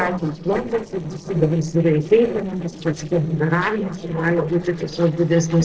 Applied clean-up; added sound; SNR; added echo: neural separator model SepFormer DNS4.